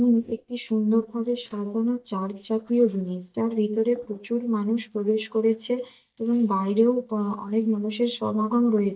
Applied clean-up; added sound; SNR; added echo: neural mask model DeepFilterNet 3.